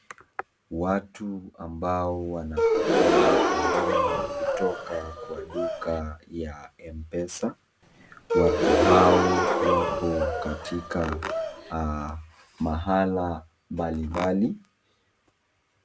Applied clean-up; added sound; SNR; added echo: none; Gasp; -5 dB; none.